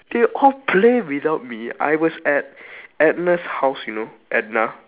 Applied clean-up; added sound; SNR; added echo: none; none; none; none.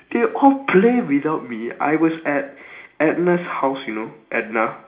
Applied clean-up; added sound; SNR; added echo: none; none; none; reverberation time 0.4 s.